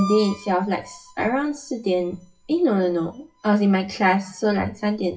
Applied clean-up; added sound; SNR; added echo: classical method WPE with log-MMSE.